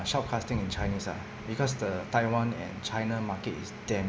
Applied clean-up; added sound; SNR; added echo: none; none; none; none.